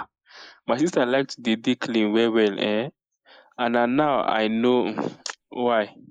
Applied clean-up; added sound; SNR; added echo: neural mask model Resemble Enhance denoiser.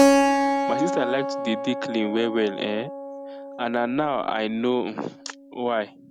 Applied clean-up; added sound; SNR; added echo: none; Keyboard (musical); -1 dB; none.